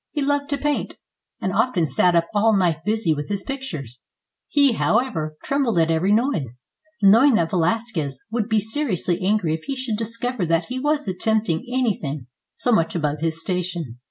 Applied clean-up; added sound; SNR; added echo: none; none; none; none.